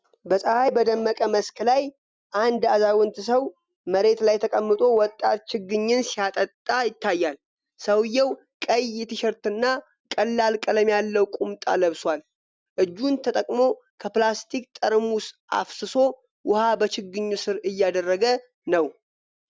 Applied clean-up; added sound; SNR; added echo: none; none; none; none.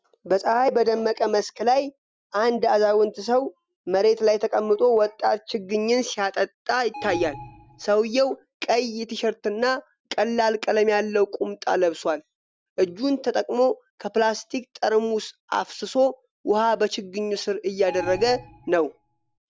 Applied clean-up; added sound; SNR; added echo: none; Alarm; 15 dB; none.